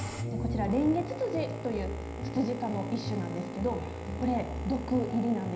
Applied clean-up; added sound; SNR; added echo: none; Boat, Water vehicle; 10 dB; reverberation time 0.9 s.